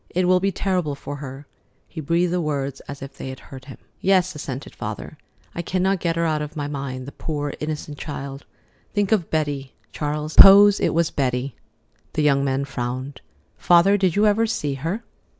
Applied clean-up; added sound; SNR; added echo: none; none; none; none.